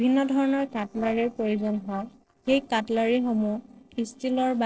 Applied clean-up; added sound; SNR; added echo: neural separator model SepFormer DNS4.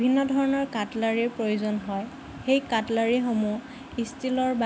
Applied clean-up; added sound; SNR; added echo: none; none; none; none.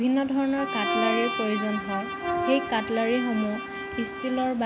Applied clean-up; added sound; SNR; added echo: none; Brass instrument + Trumpet; 4 dB; none.